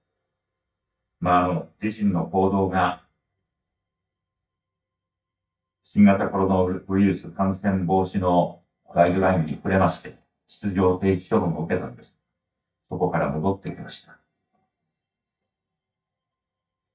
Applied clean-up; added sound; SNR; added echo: neural mask model DeepFilterNet 3.